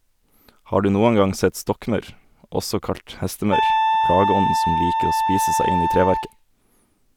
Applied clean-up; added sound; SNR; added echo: none; Wind instrument, woodwind instrument; -2 dB; none.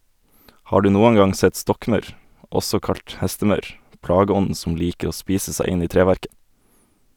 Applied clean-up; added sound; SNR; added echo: none; none; none; none.